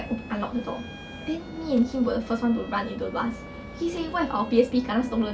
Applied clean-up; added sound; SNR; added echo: none; Bowed string instrument + Gunshot, gunfire; 17 dB; none.